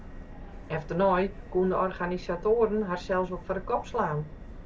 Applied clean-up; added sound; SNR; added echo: none; Subway, metro, underground; 13 dB; none.